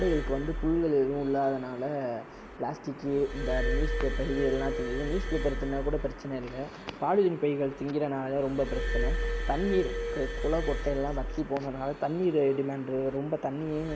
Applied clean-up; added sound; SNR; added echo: none; Glass; 4 dB; none.